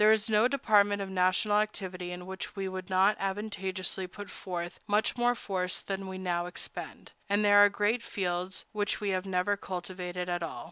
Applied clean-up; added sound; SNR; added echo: none; none; none; none.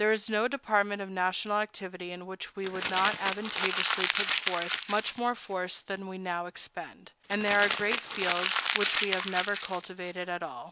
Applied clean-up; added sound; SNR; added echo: none; Crumpling, crinkling; -1 dB; none.